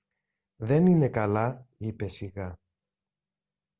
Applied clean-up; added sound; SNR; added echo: none; none; none; none.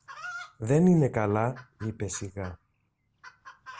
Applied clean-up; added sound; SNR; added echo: none; Chicken, rooster; 19 dB; none.